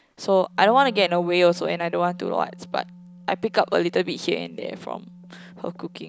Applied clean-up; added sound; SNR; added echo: none; Wind instrument, woodwind instrument; 19 dB; none.